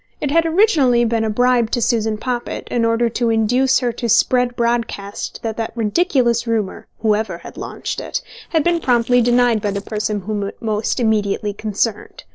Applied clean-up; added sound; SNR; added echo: neural separator model SepFormer DNS4.